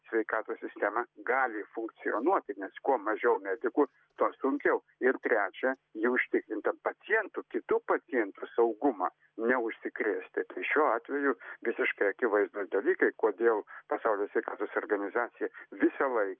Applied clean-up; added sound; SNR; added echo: none; none; none; none.